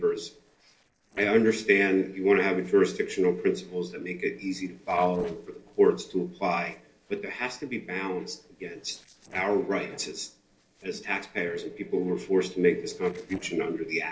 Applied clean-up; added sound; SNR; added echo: neural separator model SepFormer DNS4.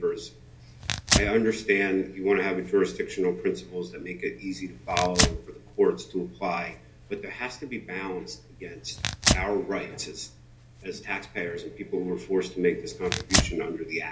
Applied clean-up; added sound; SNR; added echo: none; Tearing; 3 dB; reverberation time 0.3 s.